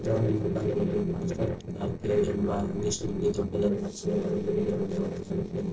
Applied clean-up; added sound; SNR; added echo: neural separator model SepFormer DNS4.